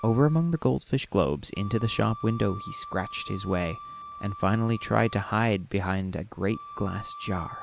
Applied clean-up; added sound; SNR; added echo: none; Wind instrument, woodwind instrument; 16 dB; none.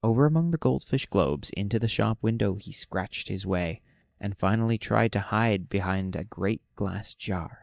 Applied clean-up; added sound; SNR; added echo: neural mask model DeepFilterNet 3.